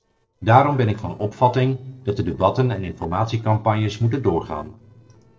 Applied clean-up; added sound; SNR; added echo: neural separator model SepFormer DNS4.